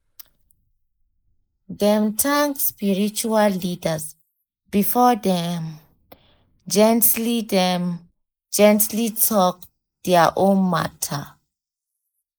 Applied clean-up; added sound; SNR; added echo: neural mask model Resemble Enhance denoiser.